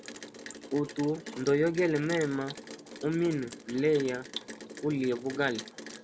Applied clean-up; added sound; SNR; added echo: none; Rain; 13 dB; none.